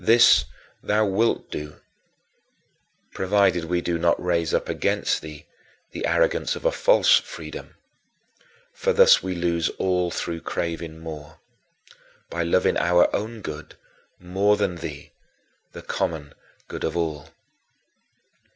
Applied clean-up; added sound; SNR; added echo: none; none; none; none.